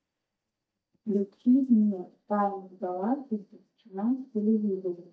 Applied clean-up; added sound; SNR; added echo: neural mask model DeepFilterNet 3.